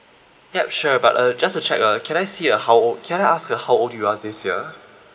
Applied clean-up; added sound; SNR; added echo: none; none; none; none.